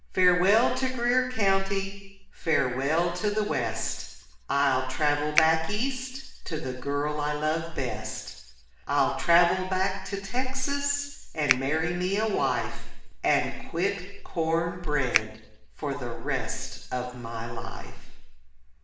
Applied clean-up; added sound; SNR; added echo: none; Finger snapping; 3 dB; reverberation time 0.9 s.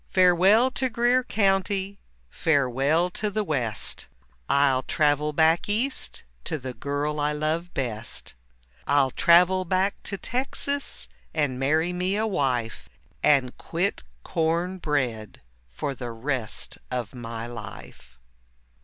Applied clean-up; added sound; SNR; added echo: none; none; none; none.